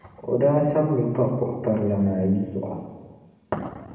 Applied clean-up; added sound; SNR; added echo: none; none; none; reverberation time 1.2 s.